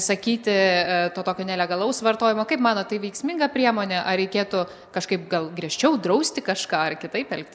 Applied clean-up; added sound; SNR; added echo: none; none; none; none.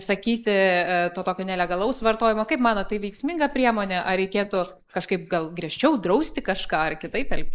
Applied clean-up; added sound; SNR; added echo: neural mask model Resemble Enhance denoiser.